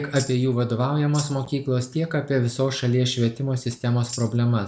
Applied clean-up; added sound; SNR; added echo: none; Tambourine; 16 dB; none.